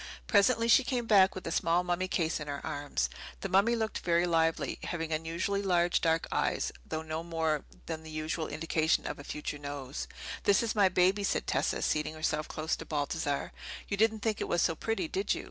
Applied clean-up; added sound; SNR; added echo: none; none; none; none.